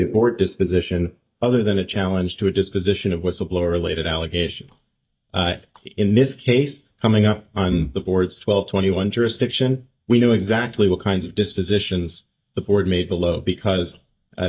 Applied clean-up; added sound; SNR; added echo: neural mask model DeepFilterNet 3.